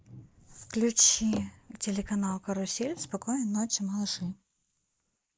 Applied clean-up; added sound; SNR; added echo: neural mask model Resemble Enhance denoiser.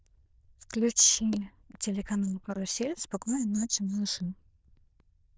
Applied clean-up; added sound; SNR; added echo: neural diffusion model UNIVERSE++.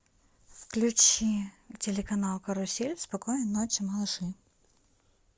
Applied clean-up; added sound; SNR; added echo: none; none; none; none.